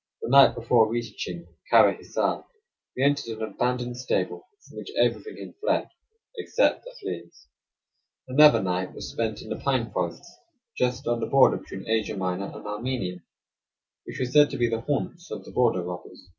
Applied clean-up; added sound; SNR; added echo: none; none; none; none.